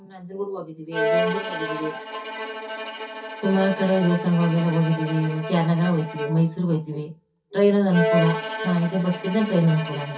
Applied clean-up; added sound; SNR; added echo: none; Bowed string instrument; 7 dB; reverberation time 0.3 s.